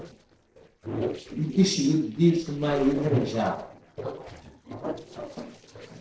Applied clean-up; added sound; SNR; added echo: neural separator model SepFormer DNS4.